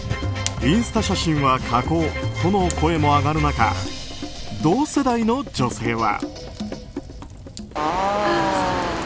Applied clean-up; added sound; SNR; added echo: none; Fire; 15 dB; none.